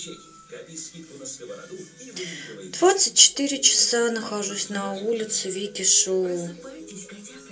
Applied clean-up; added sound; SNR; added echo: none; none; none; reverberation time 0.2 s.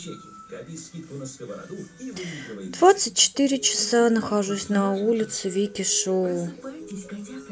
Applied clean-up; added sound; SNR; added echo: none; none; none; none.